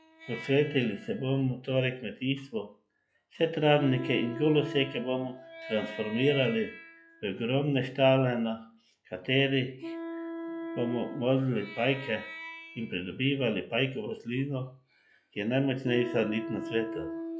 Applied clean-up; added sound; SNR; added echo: classical method log-MMSE.